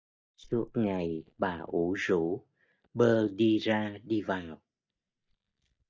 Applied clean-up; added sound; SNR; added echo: neural mask model DeepFilterNet 3.